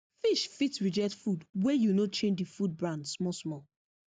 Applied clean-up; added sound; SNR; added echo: none; none; none; none.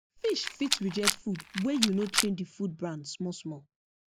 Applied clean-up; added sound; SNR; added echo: none; Rattle; 0 dB; none.